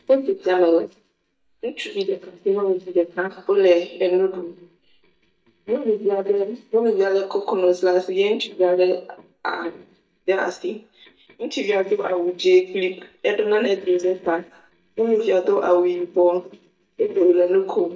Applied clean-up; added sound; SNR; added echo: neural mask model DeepFilterNet 3.